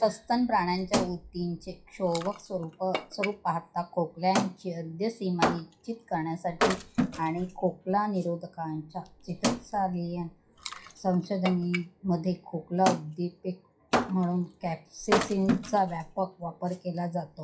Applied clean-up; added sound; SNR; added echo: classical method WPE with log-MMSE.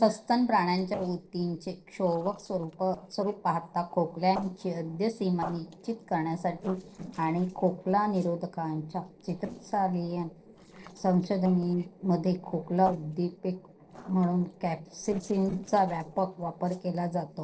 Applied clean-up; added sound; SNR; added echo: neural separator model SepFormer DNS4.